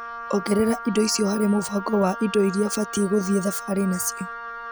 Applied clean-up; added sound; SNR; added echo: none; Wind instrument, woodwind instrument; 12 dB; none.